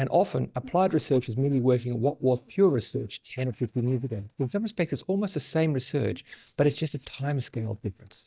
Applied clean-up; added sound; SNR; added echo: neural mask model DeepFilterNet 3.